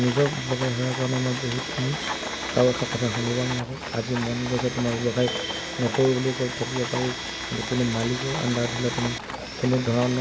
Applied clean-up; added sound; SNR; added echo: none; Livestock, farm animals, working animals + Domestic sounds, home sounds; 6 dB; none.